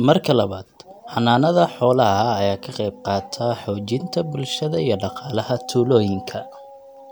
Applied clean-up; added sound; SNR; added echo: none; none; none; none.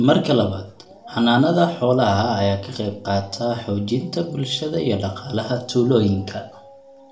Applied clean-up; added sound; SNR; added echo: none; none; none; reverberation time 0.4 s.